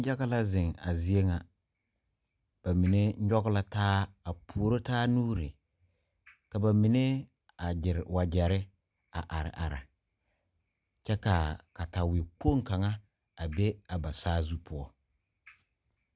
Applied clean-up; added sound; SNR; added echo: none; none; none; none.